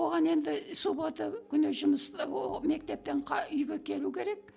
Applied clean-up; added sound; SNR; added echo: none; none; none; none.